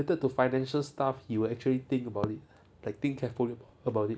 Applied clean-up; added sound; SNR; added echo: none; none; none; none.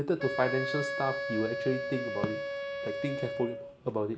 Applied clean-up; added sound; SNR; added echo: none; Wind instrument, woodwind instrument; 3 dB; reverberation time 0.5 s.